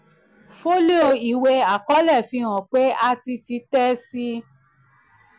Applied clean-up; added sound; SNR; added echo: none; none; none; none.